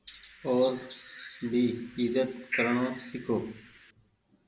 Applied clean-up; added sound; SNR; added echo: none; Bird; 10 dB; reverberation time 0.3 s.